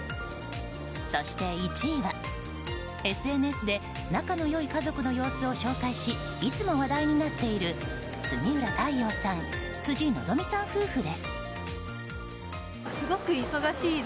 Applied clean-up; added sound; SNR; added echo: none; Fixed-wing aircraft, airplane; 14 dB; none.